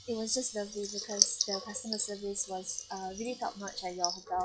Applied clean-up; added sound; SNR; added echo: classical method log-MMSE.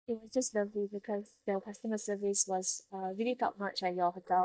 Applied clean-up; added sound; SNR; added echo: neural mask model DeepFilterNet 3.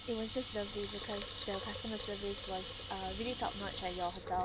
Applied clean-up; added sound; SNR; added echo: none; Water tap, faucet / Liquid; -2 dB; none.